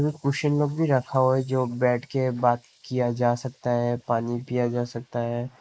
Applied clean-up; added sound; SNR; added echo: neural mask model Resemble Enhance denoiser.